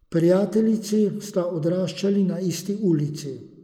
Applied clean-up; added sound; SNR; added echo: neural mask model Resemble Enhance denoiser.